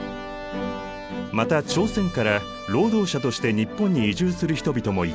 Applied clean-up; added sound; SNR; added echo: none; none; none; none.